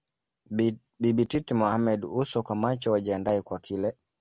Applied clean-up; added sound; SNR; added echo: none; none; none; none.